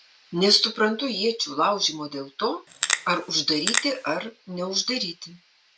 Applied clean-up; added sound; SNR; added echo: none; Crackle; 2 dB; none.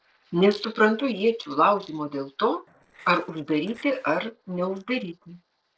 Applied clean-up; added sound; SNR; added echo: neural separator model SepFormer DNS4.